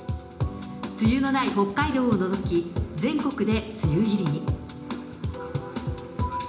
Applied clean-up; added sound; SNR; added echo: none; none; none; reverberation time 0.8 s.